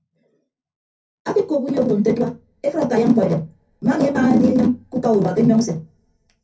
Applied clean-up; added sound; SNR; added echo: none; none; none; reverberation time 0.3 s.